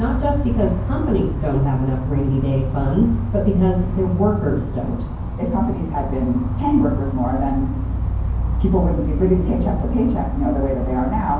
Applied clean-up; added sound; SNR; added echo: none; Insect; 2 dB; reverberation time 0.9 s.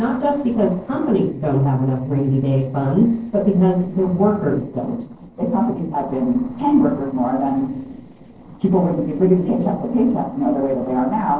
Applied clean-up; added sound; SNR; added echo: neural separator model SepFormer DNS4.